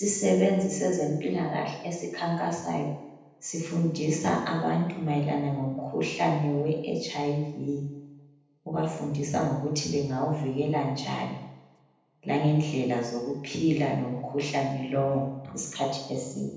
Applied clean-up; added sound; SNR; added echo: none; none; none; reverberation time 0.9 s.